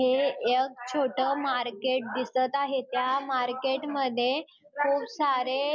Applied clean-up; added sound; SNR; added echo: none; none; none; none.